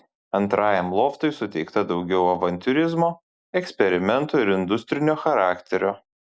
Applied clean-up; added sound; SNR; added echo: none; none; none; none.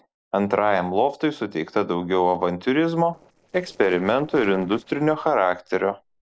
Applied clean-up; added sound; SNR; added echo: neural separator model SepFormer DNS4.